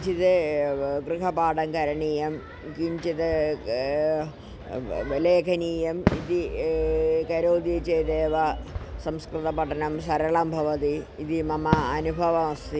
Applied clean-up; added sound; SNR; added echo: none; Fireworks; 12 dB; none.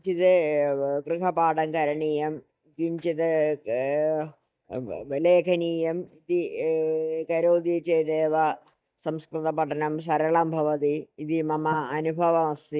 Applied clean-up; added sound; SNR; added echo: neural mask model DeepFilterNet 3.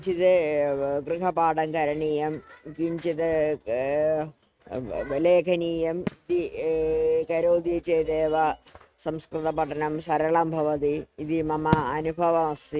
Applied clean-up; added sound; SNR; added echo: neural mask model RNNoise.